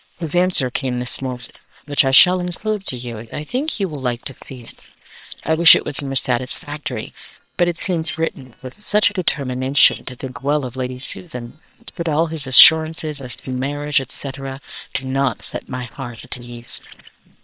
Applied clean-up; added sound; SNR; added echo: neural separator model SepFormer WHAM!.